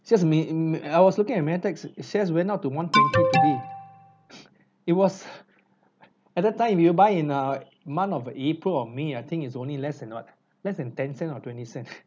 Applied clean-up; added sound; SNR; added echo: none; Alarm; -3 dB; none.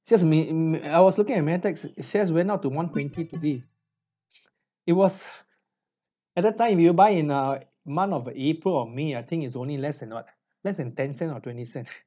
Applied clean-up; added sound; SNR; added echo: neural mask model DeepFilterNet 3.